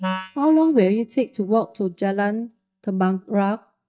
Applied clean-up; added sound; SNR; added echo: neural mask model DeepFilterNet 3.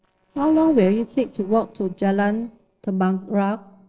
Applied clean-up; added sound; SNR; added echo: neural separator model SepFormer DNS4.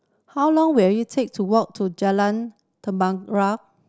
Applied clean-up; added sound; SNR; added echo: none; none; none; none.